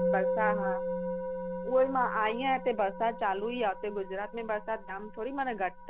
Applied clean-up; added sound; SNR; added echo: none; Musical instrument; 4 dB; none.